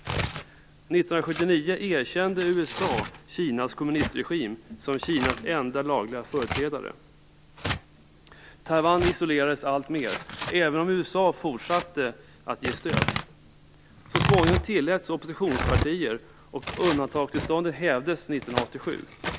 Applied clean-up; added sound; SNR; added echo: none; Tearing; 6 dB; none.